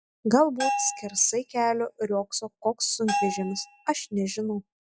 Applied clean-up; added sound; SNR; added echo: classical method log-MMSE.